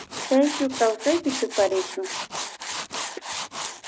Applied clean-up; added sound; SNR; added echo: none; Tools; 7 dB; none.